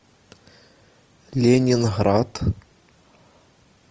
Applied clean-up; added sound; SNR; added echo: none; none; none; none.